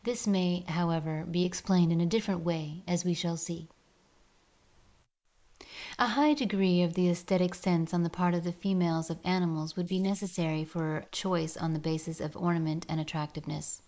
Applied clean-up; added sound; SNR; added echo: neural mask model Resemble Enhance denoiser.